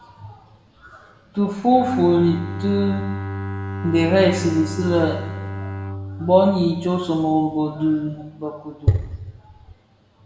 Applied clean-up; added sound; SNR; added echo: none; Bowed string instrument; 10 dB; reverberation time 1.1 s.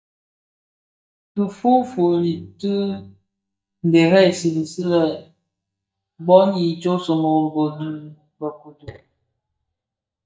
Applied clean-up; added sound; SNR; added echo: neural mask model DeepFilterNet 3.